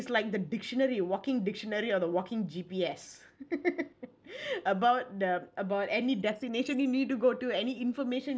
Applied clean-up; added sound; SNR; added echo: neural separator model SepFormer DNS4.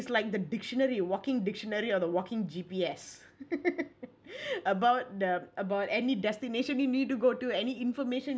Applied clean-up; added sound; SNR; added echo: none; none; none; none.